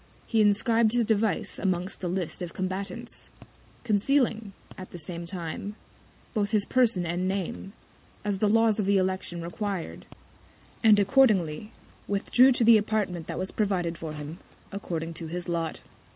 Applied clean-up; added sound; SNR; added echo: none; none; none; none.